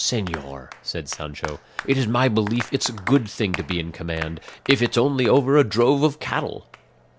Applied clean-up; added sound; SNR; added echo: none; Applause; 15 dB; none.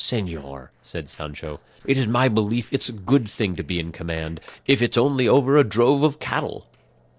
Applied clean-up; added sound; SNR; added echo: neural separator model SepFormer DNS4.